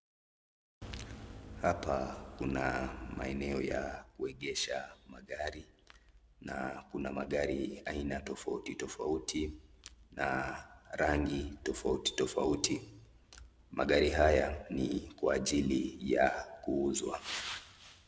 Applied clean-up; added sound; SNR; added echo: none; none; none; none.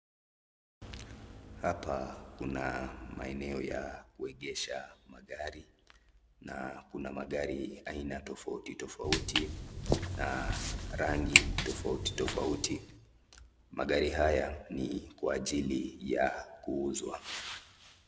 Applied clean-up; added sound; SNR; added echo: none; Walk, footsteps; -4 dB; none.